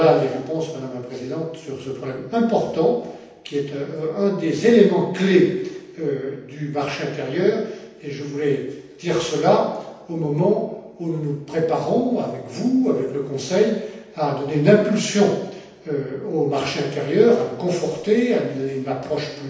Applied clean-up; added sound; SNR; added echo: none; none; none; reverberation time 0.9 s.